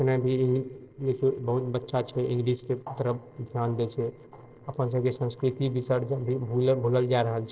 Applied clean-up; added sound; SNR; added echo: neural separator model SepFormer DNS4.